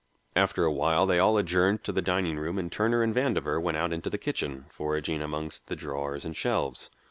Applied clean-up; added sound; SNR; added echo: none; none; none; none.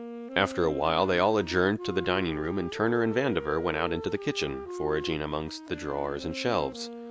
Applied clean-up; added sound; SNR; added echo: none; Wind instrument, woodwind instrument; 10 dB; none.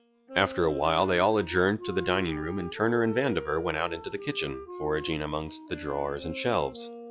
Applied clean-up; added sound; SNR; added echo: classical method log-MMSE.